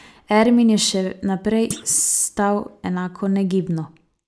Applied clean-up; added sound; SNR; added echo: neural mask model Resemble Enhance denoiser.